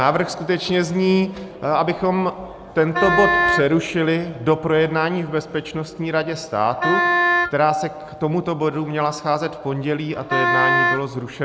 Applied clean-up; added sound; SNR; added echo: none; Wind instrument, woodwind instrument; 0 dB; none.